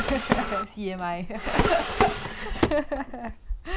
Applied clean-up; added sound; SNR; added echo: none; Drawer open or close; -1 dB; none.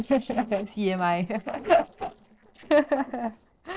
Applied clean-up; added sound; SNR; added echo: neural separator model SepFormer DNS4.